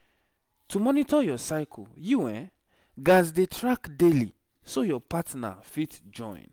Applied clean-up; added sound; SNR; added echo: none; none; none; none.